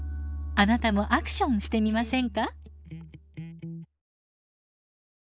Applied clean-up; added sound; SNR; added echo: none; Electric guitar; 14 dB; none.